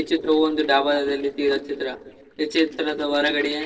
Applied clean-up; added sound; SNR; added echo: neural separator model SepFormer DNS4.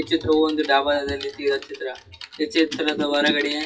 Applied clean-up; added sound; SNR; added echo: classical method WPE with log-MMSE.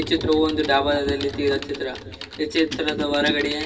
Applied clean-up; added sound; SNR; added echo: none; Typing; 14 dB; reverberation time 2.2 s.